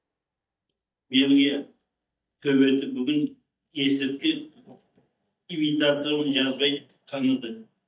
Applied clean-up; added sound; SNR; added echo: neural mask model DeepFilterNet 3.